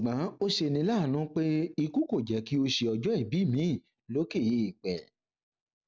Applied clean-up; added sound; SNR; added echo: none; none; none; none.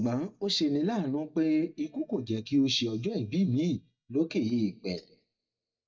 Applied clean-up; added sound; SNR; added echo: neural mask model DeepFilterNet 3.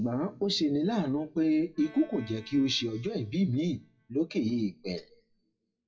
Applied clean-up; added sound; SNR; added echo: classical method WPE with log-MMSE.